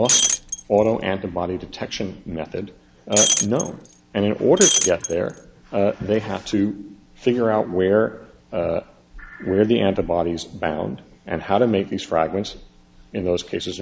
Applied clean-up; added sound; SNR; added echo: none; Shatter; -1 dB; none.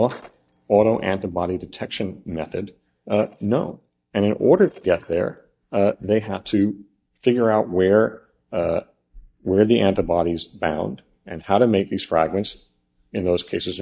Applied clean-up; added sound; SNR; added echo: neural mask model DeepFilterNet 3.